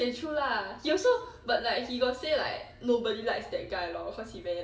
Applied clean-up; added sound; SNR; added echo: none; none; none; reverberation time 0.8 s.